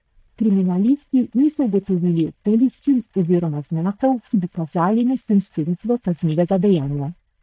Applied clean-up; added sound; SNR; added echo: neural mask model DeepFilterNet 3.